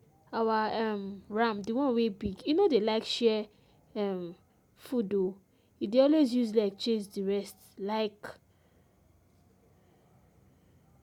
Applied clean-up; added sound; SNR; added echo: none; none; none; none.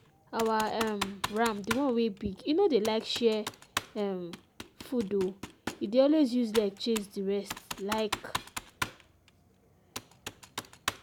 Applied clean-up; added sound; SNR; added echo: none; Computer keyboard; 10 dB; none.